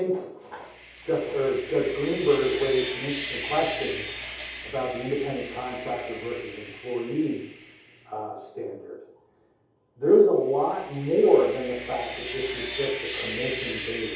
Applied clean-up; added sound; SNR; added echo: none; Sawing; 10 dB; reverberation time 0.7 s.